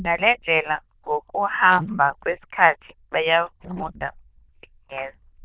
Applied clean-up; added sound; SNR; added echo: neural diffusion model UNIVERSE++.